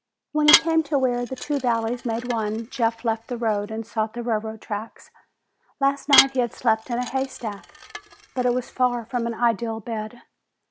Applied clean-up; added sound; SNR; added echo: none; Dishes, pots, and pans / Glass; 4 dB; none.